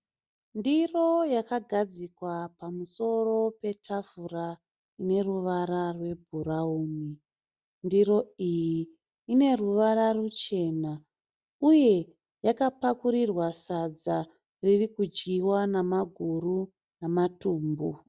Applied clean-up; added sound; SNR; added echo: none; none; none; none.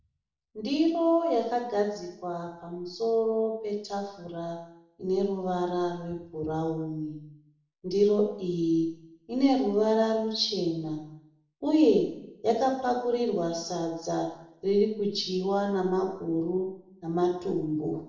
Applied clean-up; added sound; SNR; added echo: none; none; none; reverberation time 0.6 s.